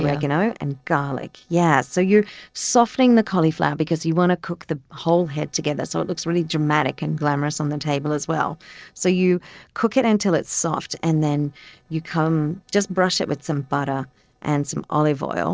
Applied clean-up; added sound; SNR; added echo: neural separator model SepFormer DNS4.